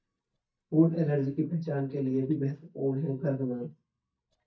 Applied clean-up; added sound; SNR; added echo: neural mask model DeepFilterNet 3.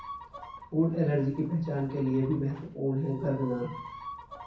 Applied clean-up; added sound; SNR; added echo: none; Chicken, rooster; 15 dB; reverberation time 0.6 s.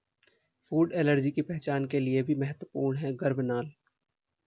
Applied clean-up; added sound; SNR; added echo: none; none; none; none.